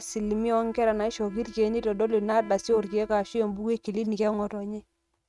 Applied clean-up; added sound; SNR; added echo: neural mask model RNNoise.